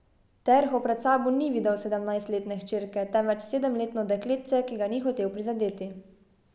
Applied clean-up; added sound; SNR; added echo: none; none; none; none.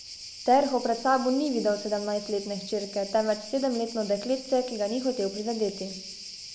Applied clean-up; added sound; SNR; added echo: none; Cricket; 14 dB; none.